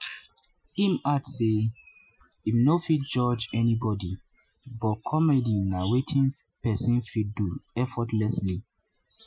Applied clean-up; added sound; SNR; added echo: classical method Wiener filter.